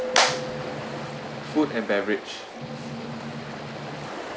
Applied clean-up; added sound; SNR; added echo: none; Strum + Ocean; 4 dB; none.